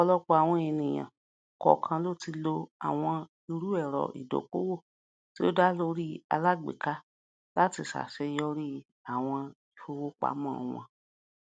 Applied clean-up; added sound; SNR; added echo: none; none; none; none.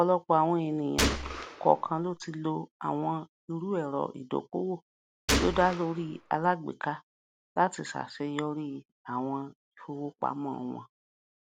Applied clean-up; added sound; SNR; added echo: none; Gunshot, gunfire; 1 dB; none.